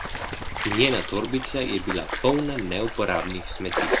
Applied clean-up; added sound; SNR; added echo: none; Stream; 3 dB; none.